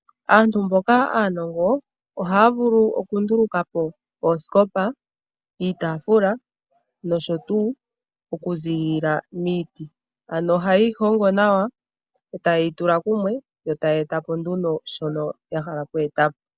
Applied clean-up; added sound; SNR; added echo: none; none; none; none.